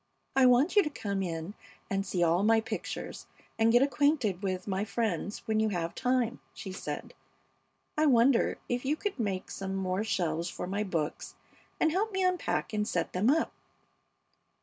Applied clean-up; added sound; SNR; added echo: none; none; none; none.